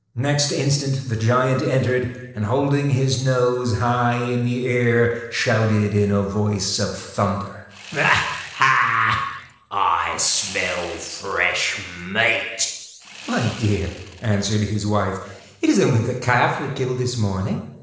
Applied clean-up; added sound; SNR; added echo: neural separator model SepFormer DNS4.